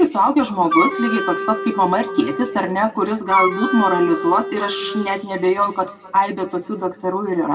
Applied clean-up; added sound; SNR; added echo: none; Wind instrument, woodwind instrument; 5 dB; reverberation time 1.9 s.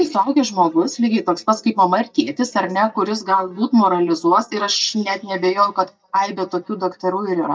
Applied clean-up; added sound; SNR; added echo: neural mask model DeepFilterNet 3.